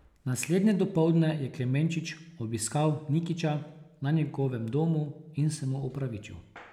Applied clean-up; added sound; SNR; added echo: none; none; none; none.